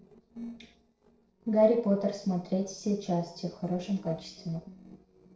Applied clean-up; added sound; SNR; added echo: neural separator model SepFormer DNS4.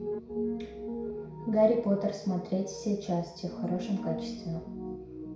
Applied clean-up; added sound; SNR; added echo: none; Piano; 6 dB; reverberation time 0.6 s.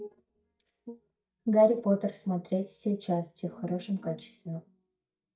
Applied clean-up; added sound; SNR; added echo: neural mask model DeepFilterNet 3.